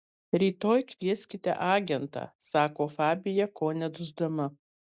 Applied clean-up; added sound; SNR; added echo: none; none; none; none.